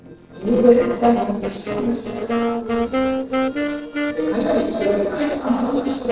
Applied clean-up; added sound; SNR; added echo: neural separator model SepFormer DNS4.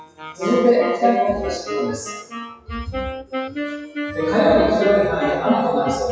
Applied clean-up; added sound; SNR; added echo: classical method WPE with log-MMSE.